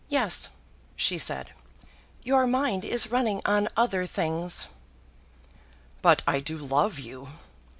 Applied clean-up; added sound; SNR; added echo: none; none; none; none.